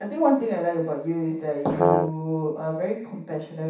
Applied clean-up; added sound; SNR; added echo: none; Brass instrument; -4 dB; reverberation time 0.7 s.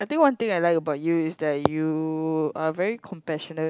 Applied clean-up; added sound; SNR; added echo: none; none; none; none.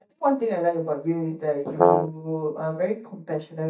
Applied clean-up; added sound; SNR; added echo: neural mask model DeepFilterNet 3.